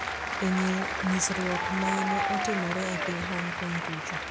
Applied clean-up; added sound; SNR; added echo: none; Applause + Applause; 1 dB; none.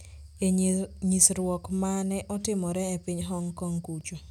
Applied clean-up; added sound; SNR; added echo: none; none; none; none.